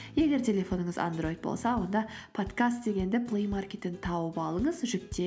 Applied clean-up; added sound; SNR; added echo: none; none; none; none.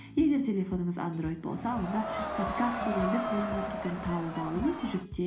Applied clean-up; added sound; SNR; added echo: none; Crowd; 4 dB; reverberation time 0.4 s.